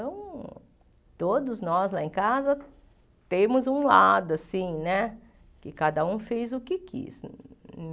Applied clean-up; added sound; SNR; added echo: none; none; none; none.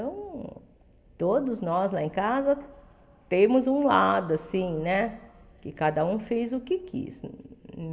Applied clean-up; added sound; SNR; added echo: none; none; none; reverberation time 1.8 s.